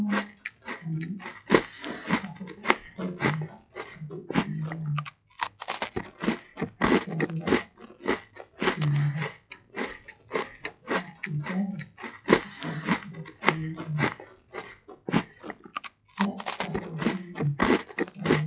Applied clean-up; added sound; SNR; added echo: classical method WPE with log-MMSE.